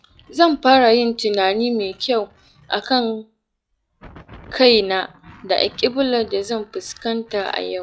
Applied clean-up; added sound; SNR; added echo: classical method log-MMSE.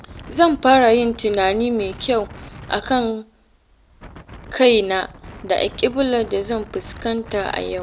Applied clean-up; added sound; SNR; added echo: none; Wind; 18 dB; none.